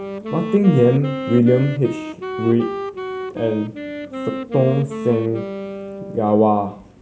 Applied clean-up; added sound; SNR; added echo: none; Wind instrument, woodwind instrument; 9 dB; none.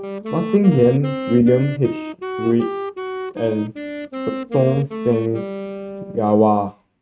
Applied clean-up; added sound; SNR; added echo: neural mask model RNNoise.